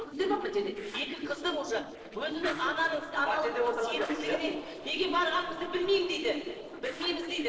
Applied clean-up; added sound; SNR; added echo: neural separator model SepFormer DNS4.